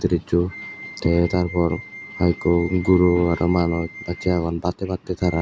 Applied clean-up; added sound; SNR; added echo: none; Wind instrument, woodwind instrument; 17 dB; none.